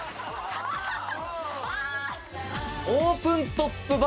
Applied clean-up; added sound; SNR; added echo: none; none; none; none.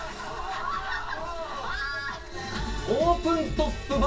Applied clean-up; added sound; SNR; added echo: none; Telephone; 13 dB; reverberation time 0.2 s.